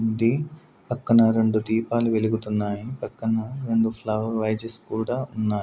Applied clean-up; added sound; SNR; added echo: none; none; none; none.